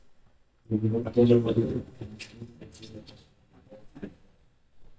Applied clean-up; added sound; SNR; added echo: neural mask model DeepFilterNet 3.